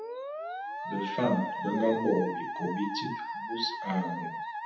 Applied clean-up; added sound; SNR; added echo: classical method WPE with log-MMSE.